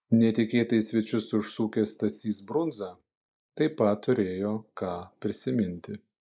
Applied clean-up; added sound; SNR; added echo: neural mask model Resemble Enhance denoiser.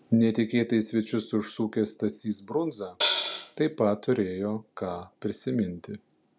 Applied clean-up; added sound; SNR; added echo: none; Hi-hat; 1 dB; none.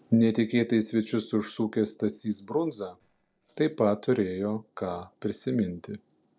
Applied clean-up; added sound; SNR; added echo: neural separator model SepFormer DNS4.